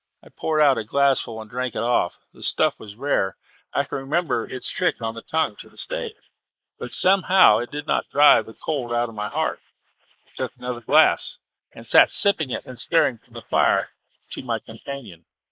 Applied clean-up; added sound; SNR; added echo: neural mask model Resemble Enhance denoiser.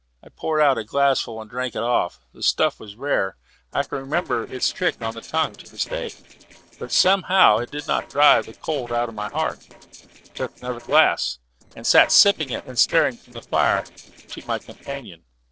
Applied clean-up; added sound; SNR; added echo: neural separator model SepFormer DNS4.